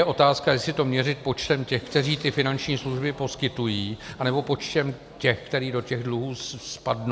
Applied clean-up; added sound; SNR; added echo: none; none; none; none.